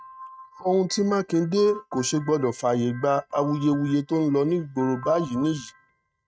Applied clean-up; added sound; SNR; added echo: neural mask model RNNoise.